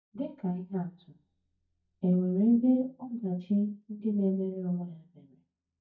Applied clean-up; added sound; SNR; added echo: neural mask model DeepFilterNet 3.